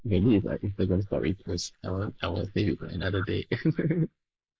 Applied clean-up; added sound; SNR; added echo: neural mask model Resemble Enhance denoiser.